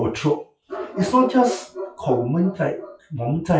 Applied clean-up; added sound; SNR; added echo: classical method WPE with log-MMSE.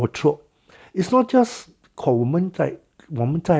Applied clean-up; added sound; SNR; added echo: none; none; none; none.